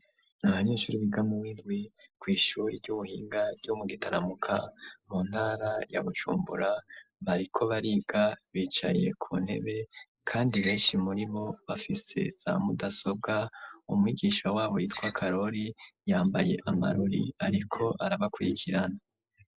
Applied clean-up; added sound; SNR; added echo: neural mask model Resemble Enhance denoiser.